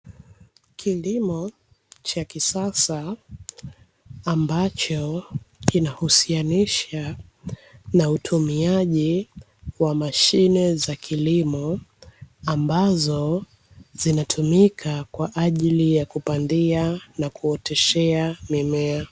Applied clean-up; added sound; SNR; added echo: none; none; none; none.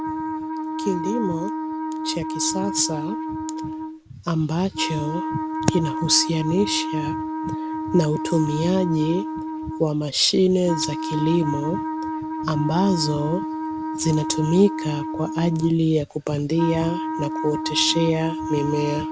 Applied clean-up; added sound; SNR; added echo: none; Wind instrument, woodwind instrument; 5 dB; none.